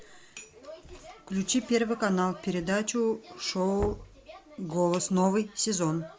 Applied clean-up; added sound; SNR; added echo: none; Knock; 14 dB; none.